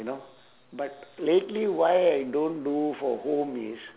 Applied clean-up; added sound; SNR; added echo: none; none; none; none.